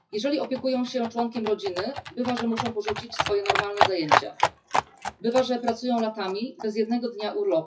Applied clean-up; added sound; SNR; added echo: classical method WPE with log-MMSE.